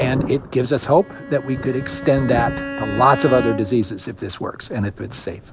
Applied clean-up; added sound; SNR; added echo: none; Thunder + Bowed string instrument; 8 dB; none.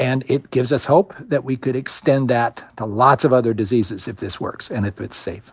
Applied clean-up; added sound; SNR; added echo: none; none; none; none.